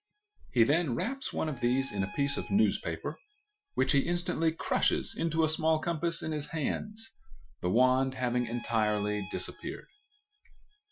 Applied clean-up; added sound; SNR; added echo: classical method Wiener filter.